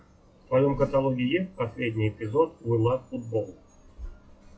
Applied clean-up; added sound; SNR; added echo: classical method WPE with log-MMSE.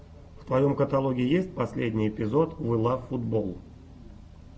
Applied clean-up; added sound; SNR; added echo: none; none; none; none.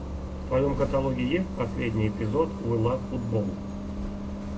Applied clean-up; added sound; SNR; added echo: none; Bus; 5 dB; reverberation time 0.2 s.